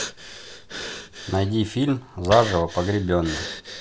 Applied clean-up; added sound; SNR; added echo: none; Breathing; 11 dB; none.